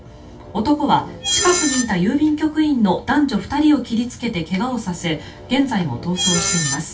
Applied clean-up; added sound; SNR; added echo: none; Screech; 8 dB; reverberation time 0.2 s.